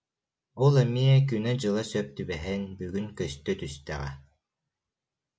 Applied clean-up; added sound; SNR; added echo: none; none; none; none.